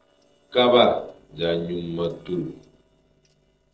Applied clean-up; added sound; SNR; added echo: neural separator model SepFormer DNS4.